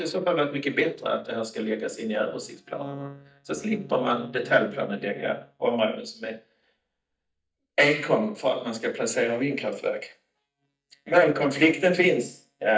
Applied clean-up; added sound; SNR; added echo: neural mask model DeepFilterNet 3.